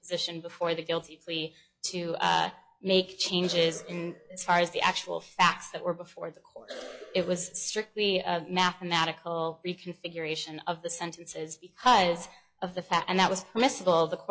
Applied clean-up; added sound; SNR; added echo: classical method log-MMSE.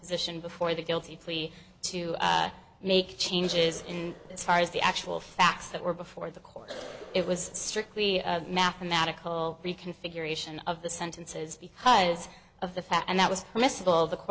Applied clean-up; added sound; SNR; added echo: none; Cough; 17 dB; none.